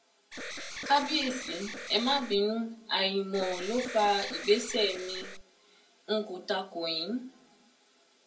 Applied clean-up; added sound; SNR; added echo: none; Alarm; 9 dB; reverberation time 0.2 s.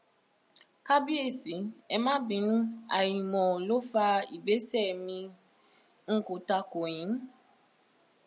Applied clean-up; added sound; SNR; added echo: none; none; none; none.